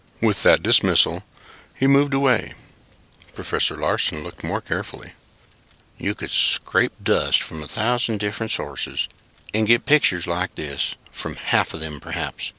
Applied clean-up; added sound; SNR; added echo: none; none; none; none.